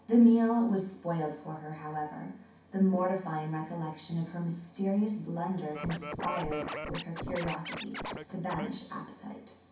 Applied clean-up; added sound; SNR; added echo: none; Scratching (performance technique); 8 dB; reverberation time 0.6 s.